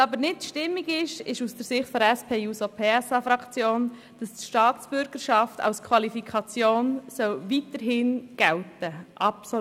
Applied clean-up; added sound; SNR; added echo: none; none; none; none.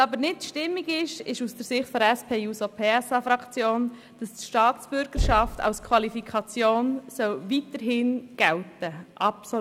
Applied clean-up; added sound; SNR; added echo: none; Knock; 8 dB; none.